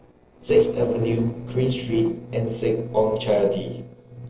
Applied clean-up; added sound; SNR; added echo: neural separator model SepFormer DNS4.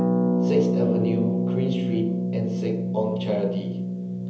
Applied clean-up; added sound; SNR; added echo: none; Harp; -4 dB; reverberation time 0.7 s.